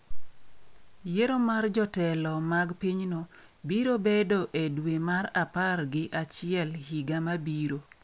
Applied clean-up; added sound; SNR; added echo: none; none; none; none.